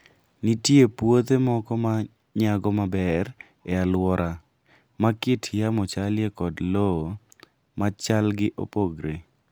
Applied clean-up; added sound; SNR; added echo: none; none; none; none.